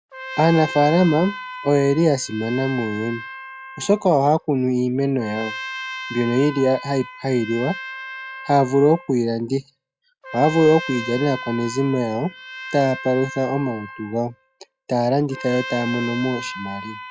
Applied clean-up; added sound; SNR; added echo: classical method log-MMSE.